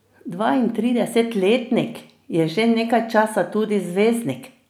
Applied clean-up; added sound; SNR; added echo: none; none; none; none.